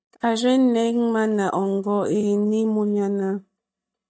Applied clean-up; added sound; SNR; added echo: neural mask model DeepFilterNet 3.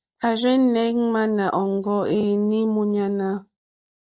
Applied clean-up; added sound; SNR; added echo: neural mask model Resemble Enhance denoiser.